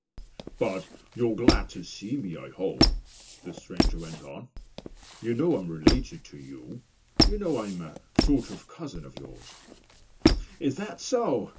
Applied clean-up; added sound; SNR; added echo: none; Squeak; -3 dB; reverberation time 0.2 s.